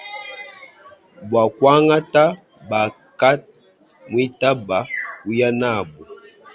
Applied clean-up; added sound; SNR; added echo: none; none; none; none.